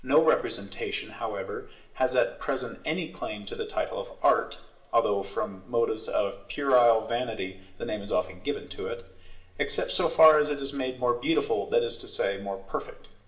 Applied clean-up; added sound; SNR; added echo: none; none; none; reverberation time 0.8 s.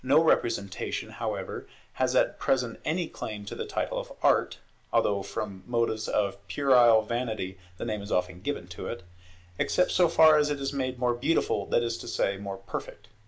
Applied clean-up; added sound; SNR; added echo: none; none; none; none.